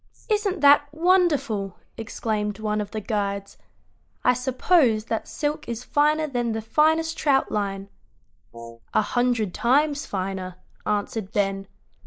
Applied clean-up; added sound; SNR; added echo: neural mask model Resemble Enhance denoiser.